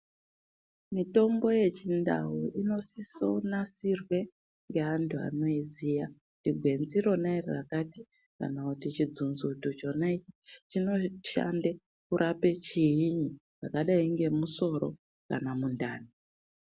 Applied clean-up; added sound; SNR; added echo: none; none; none; none.